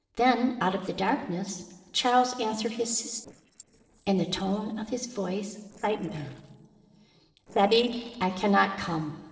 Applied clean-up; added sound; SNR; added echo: neural separator model SepFormer DNS4.